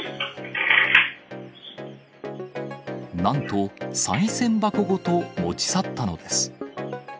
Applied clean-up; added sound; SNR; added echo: none; none; none; none.